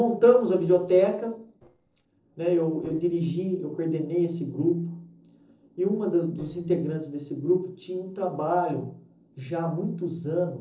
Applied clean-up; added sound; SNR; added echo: neural separator model SepFormer DNS4.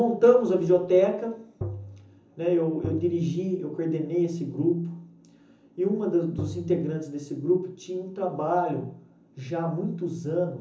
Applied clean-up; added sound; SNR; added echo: none; Tap; 11 dB; reverberation time 0.7 s.